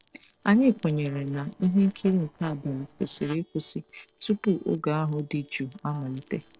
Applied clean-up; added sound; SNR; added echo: neural separator model SepFormer DNS4.